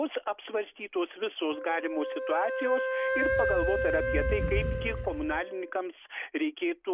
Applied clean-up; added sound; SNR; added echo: none; Wind instrument, woodwind instrument + Animal; 0 dB; none.